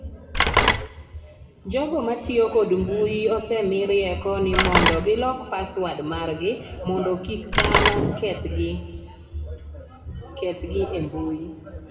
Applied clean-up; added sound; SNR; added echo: none; Telephone; -2 dB; reverberation time 1.6 s.